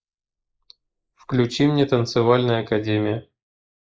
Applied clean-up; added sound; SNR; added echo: neural mask model Resemble Enhance denoiser.